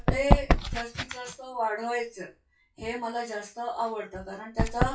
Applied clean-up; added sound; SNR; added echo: classical method WPE with log-MMSE.